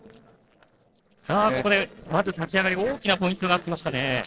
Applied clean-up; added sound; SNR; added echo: neural separator model SepFormer DNS4.